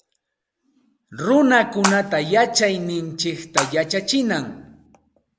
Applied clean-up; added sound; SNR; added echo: none; Water / Splash, splatter; 8 dB; none.